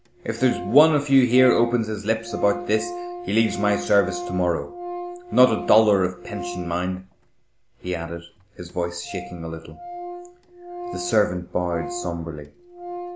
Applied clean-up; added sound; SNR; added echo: none; Organ; 11 dB; none.